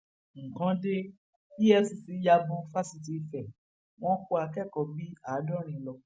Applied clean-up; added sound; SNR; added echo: none; none; none; none.